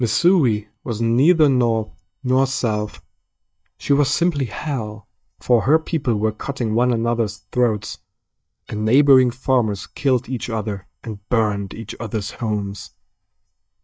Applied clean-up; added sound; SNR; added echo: neural mask model DeepFilterNet 3.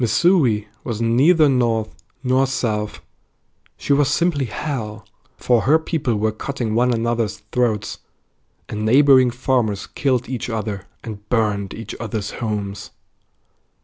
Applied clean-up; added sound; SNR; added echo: none; none; none; none.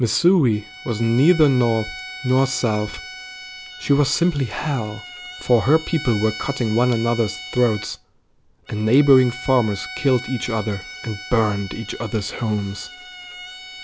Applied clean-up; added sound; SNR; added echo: none; Bowed string instrument; 15 dB; none.